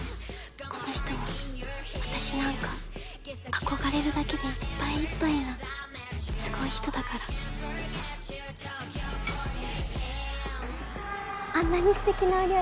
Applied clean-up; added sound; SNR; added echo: none; none; none; none.